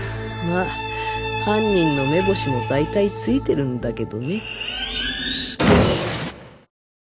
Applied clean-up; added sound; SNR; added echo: none; none; none; none.